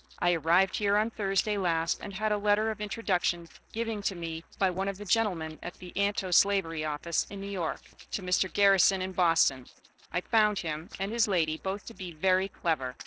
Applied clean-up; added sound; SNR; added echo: neural separator model SepFormer DNS4.